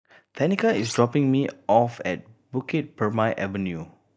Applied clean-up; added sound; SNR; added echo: neural mask model DeepFilterNet 3.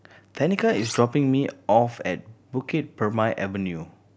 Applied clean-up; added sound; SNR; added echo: none; Cutlery, silverware; 13 dB; none.